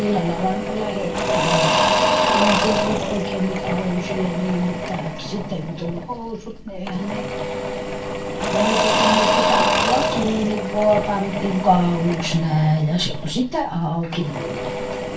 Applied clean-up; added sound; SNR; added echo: none; Engine / Drill / Mechanisms; 0 dB; reverberation time 0.2 s.